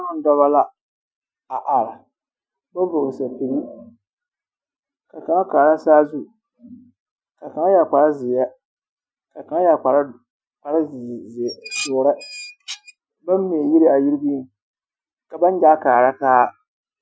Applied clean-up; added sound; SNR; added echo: classical method Wiener filter.